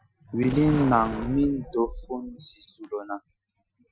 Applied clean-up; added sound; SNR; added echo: classical method Wiener filter.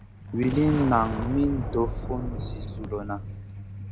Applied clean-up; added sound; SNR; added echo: none; Truck + Boom; 6 dB; none.